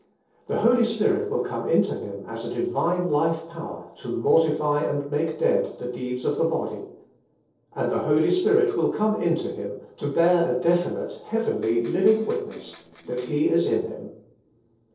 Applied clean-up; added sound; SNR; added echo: neural separator model SepFormer DNS4.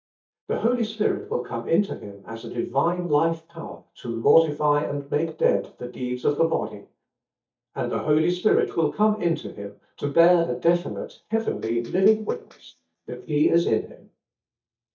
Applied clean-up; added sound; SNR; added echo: neural mask model DeepFilterNet 3.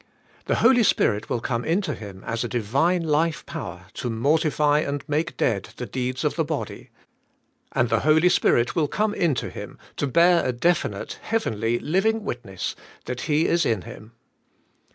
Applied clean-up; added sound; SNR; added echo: none; none; none; none.